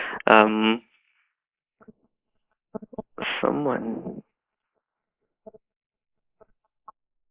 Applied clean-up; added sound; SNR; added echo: neural mask model Resemble Enhance denoiser.